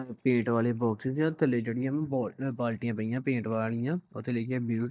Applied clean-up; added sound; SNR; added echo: neural mask model DeepFilterNet 3.